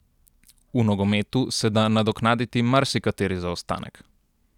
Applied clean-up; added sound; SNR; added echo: none; none; none; none.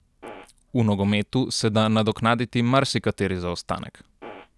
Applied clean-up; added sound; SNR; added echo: none; Fart; 17 dB; none.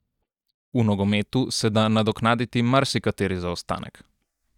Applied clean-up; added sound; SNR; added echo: neural mask model DeepFilterNet 3.